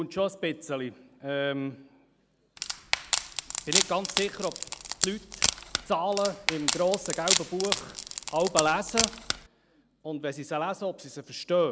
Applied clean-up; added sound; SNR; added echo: none; Wood; -1 dB; none.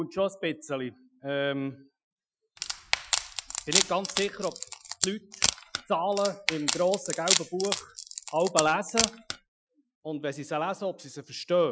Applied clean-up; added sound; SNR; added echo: classical method Wiener filter.